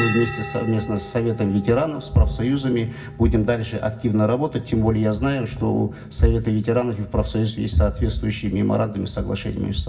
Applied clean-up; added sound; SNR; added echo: none; Bell; 16 dB; reverberation time 0.4 s.